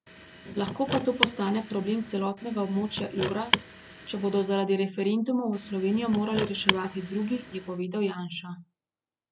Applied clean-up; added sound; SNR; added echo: none; Car; 5 dB; none.